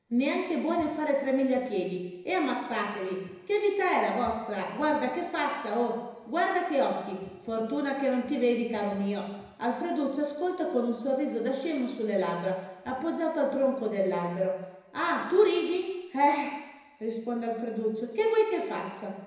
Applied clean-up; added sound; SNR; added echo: none; none; none; reverberation time 1.0 s.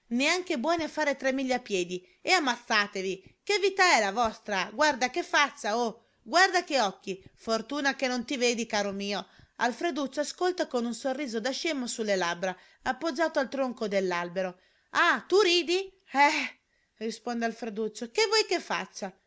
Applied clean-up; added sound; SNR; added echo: none; none; none; none.